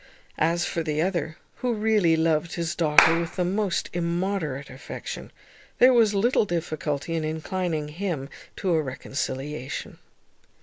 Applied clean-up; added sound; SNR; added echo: none; Clapping; 0 dB; none.